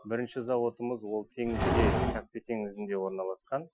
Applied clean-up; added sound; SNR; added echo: classical method Wiener filter.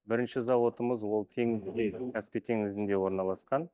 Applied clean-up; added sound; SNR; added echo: neural mask model DeepFilterNet 3.